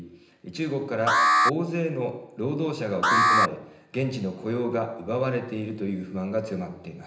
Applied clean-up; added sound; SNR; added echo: none; Alarm; -4 dB; reverberation time 0.9 s.